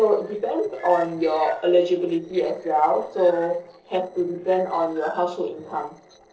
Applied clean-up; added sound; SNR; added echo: neural separator model SepFormer DNS4.